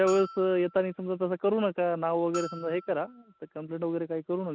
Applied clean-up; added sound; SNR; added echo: none; Bell; 18 dB; none.